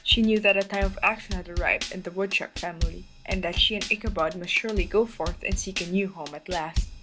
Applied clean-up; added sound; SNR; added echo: none; Drum kit; 6 dB; none.